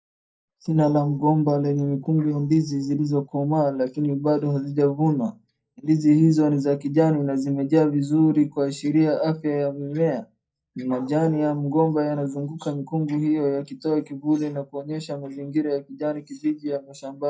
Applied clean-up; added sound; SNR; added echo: neural mask model DeepFilterNet 3.